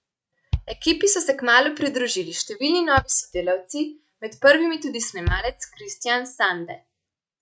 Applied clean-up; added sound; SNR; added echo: neural mask model RNNoise.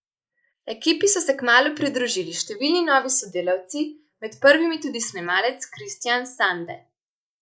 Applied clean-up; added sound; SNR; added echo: neural mask model Resemble Enhance denoiser.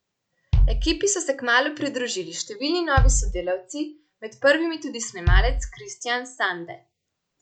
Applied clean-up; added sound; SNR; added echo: none; Bass drum; -1 dB; none.